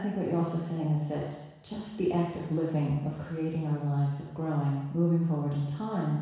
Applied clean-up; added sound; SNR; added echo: none; none; none; reverberation time 1.1 s.